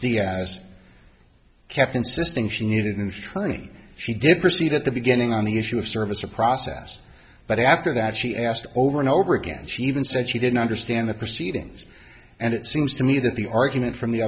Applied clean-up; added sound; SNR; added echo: none; none; none; none.